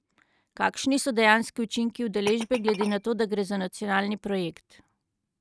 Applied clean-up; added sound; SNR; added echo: neural mask model RNNoise.